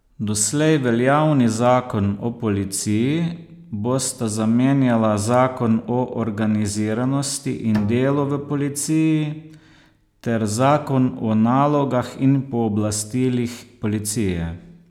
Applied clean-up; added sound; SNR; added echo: none; Bowed string instrument; 18 dB; none.